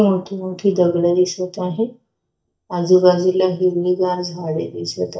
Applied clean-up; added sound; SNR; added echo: neural mask model DeepFilterNet 3.